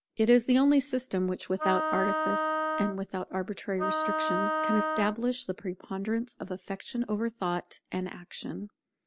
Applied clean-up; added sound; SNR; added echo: none; Wind instrument, woodwind instrument; 1 dB; none.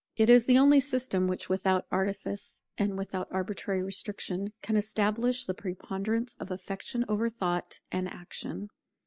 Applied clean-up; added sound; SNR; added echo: neural mask model Resemble Enhance denoiser.